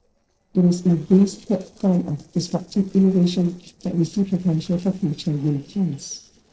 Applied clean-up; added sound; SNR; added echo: neural separator model SepFormer DNS4.